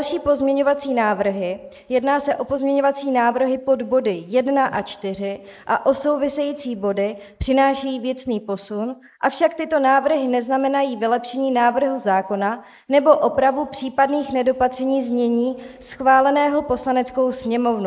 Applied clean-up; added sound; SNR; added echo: neural mask model Resemble Enhance denoiser.